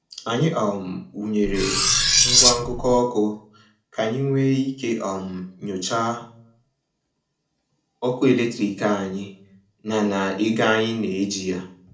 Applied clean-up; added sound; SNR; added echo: none; Cutlery, silverware; -5 dB; reverberation time 0.4 s.